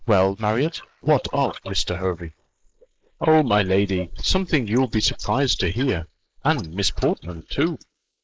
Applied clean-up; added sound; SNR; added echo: neural mask model Resemble Enhance denoiser.